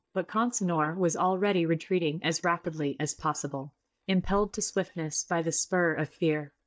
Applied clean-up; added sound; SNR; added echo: neural mask model DeepFilterNet 3.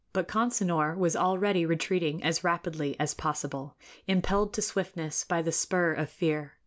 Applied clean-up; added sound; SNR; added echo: none; none; none; none.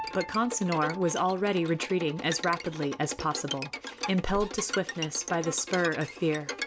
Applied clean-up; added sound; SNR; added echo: none; Piano + Bowed string instrument; 9 dB; none.